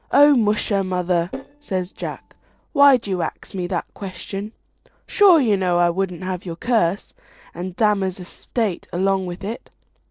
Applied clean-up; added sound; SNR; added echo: neural separator model SepFormer DNS4.